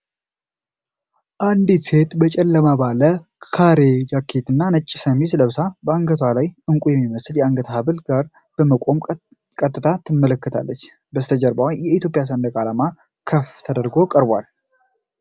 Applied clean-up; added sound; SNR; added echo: none; none; none; none.